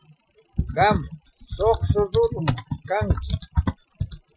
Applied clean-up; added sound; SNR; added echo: classical method Wiener filter.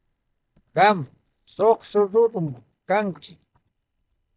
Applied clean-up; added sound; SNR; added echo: neural mask model DeepFilterNet 3.